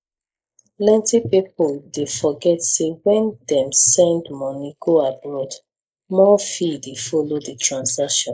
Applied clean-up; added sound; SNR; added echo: neural mask model Resemble Enhance denoiser.